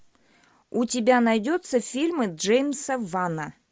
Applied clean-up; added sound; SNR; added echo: none; none; none; none.